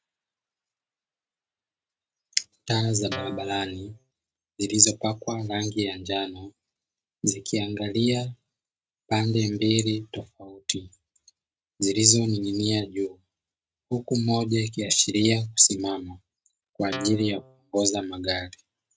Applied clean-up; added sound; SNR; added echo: neural mask model RNNoise.